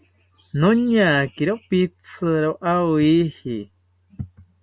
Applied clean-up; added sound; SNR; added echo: none; none; none; none.